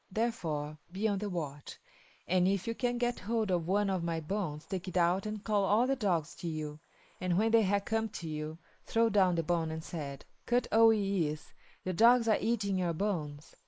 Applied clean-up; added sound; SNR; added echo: neural mask model Resemble Enhance denoiser.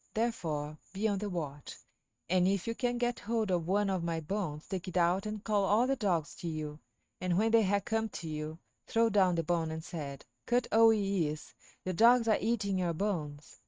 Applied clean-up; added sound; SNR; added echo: neural mask model RNNoise.